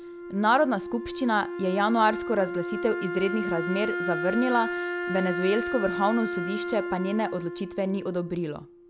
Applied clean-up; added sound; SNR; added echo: none; Wind instrument, woodwind instrument; 5 dB; none.